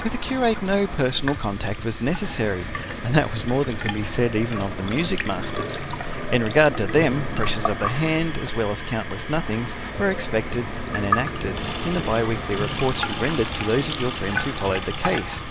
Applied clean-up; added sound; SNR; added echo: none; Sink (filling or washing) / Water tap, faucet; 5 dB; none.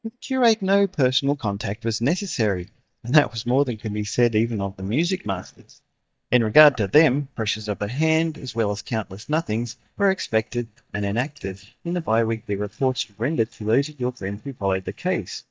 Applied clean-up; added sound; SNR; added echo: neural mask model DeepFilterNet 3.